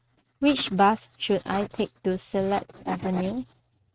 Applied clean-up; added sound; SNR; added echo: neural mask model RNNoise.